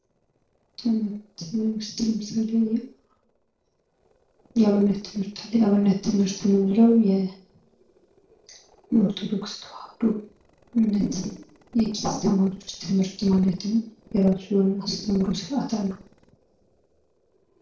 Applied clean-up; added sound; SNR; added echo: neural separator model SepFormer DNS4.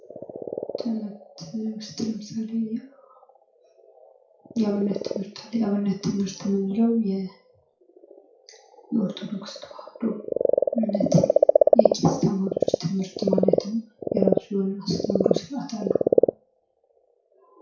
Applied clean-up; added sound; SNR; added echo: classical method WPE with log-MMSE.